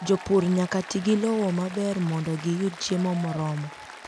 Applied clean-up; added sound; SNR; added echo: none; Applause; 16 dB; none.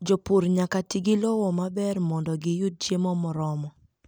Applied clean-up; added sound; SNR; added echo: none; none; none; none.